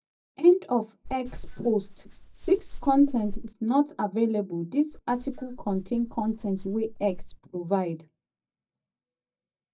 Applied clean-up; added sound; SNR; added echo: neural mask model DeepFilterNet 3.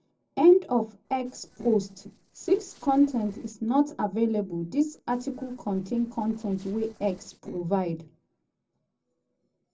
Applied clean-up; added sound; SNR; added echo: neural separator model SepFormer DNS4.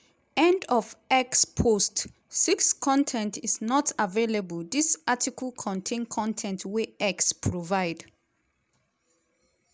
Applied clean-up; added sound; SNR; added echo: none; none; none; none.